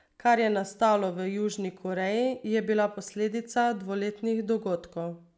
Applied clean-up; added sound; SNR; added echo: none; none; none; none.